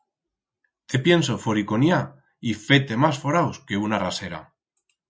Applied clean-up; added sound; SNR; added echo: none; none; none; none.